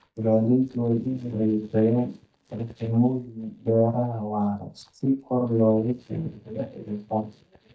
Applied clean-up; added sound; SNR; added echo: neural mask model DeepFilterNet 3.